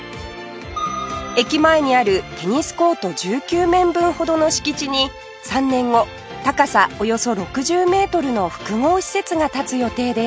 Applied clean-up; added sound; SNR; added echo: none; none; none; none.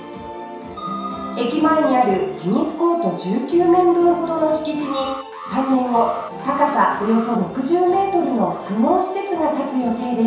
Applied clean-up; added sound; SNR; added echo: none; Alarm; 16 dB; reverberation time 0.7 s.